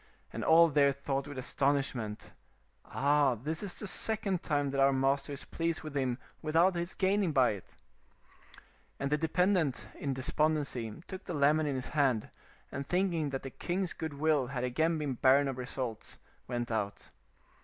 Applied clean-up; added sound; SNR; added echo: none; none; none; none.